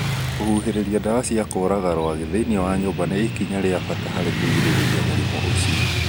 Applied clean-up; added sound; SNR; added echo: none; Motorcycle / Traffic noise, roadway noise; 1 dB; none.